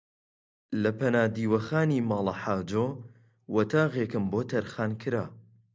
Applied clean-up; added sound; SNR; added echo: none; none; none; none.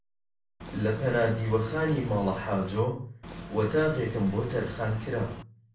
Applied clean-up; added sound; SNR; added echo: none; Boat, Water vehicle; 13 dB; reverberation time 0.3 s.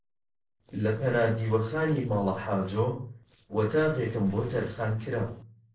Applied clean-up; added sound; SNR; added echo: neural separator model SepFormer DNS4.